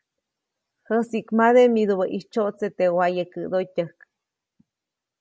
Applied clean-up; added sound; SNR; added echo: none; none; none; none.